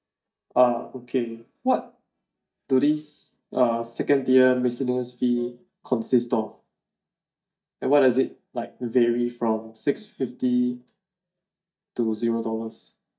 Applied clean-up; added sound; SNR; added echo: neural mask model DeepFilterNet 3.